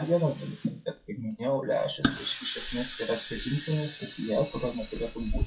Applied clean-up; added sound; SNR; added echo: classical method WPE with log-MMSE.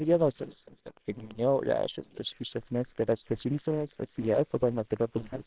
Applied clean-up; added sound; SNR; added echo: neural separator model SepFormer WHAMR!.